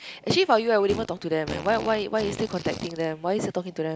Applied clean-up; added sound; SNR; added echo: none; Fart; 13 dB; none.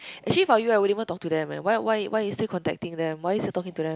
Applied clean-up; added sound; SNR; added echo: none; none; none; none.